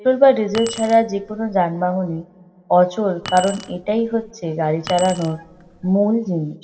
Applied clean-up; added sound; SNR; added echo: none; Keys jangling; 15 dB; reverberation time 1.4 s.